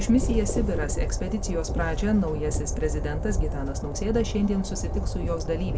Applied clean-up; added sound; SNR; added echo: none; Train; 0 dB; reverberation time 0.9 s.